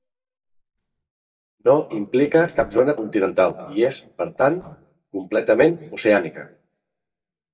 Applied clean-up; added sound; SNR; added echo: neural mask model DeepFilterNet 3.